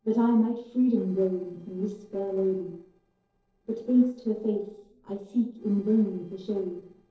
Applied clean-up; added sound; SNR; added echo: neural separator model SepFormer DNS4.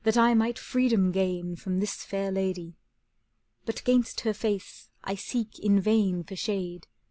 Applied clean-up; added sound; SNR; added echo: none; none; none; none.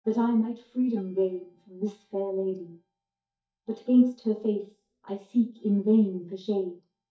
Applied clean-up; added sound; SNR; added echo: neural mask model DeepFilterNet 3.